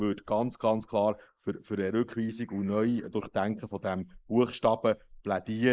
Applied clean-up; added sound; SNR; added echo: neural mask model Resemble Enhance denoiser.